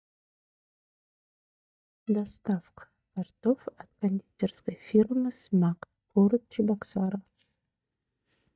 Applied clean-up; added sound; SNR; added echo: neural mask model DeepFilterNet 3.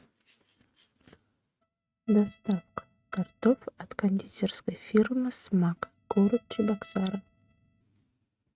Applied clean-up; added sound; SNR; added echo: neural mask model RNNoise.